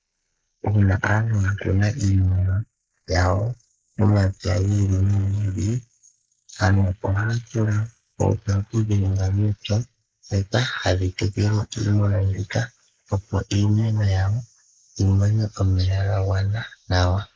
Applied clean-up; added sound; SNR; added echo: neural mask model Resemble Enhance denoiser.